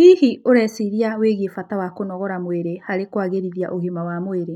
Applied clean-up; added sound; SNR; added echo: none; none; none; none.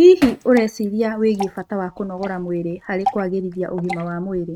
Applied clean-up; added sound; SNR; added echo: neural mask model RNNoise.